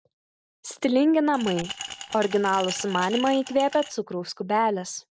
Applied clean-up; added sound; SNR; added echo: none; Glass; 11 dB; none.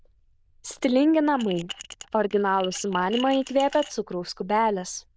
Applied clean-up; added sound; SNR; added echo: neural diffusion model UNIVERSE++.